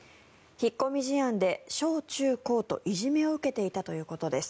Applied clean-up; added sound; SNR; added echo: none; none; none; none.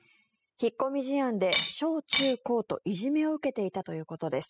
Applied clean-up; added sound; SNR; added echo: classical method spectral subtraction.